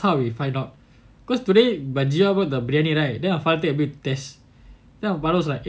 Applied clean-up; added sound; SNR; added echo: none; none; none; none.